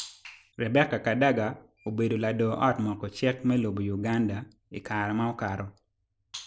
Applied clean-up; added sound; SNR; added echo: none; none; none; none.